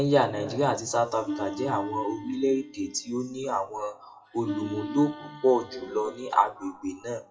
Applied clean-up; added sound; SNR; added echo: classical method WPE with log-MMSE.